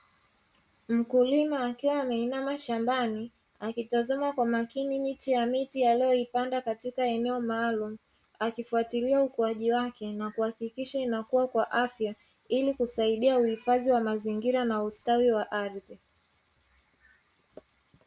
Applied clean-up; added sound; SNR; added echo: none; none; none; none.